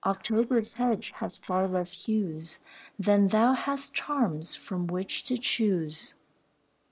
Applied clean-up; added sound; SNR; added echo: neural separator model SepFormer DNS4.